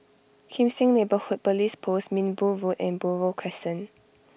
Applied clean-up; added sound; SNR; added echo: none; none; none; none.